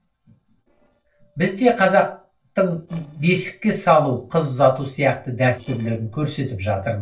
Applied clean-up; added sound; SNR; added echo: neural separator model SepFormer DNS4.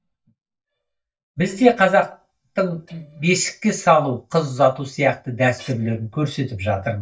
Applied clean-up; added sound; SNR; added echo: neural mask model DeepFilterNet 3.